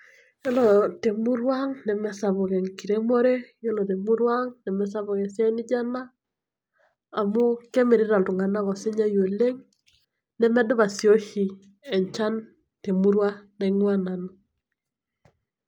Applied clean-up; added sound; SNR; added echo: none; none; none; none.